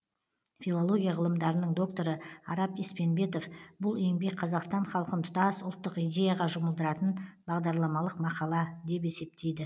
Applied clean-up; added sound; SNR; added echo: none; none; none; none.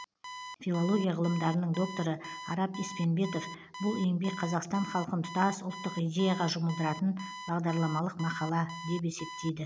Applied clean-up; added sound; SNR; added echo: none; Alarm; 13 dB; none.